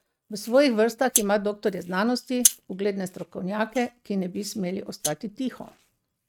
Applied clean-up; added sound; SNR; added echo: neural mask model RNNoise.